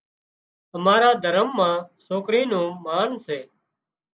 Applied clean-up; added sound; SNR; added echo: none; none; none; none.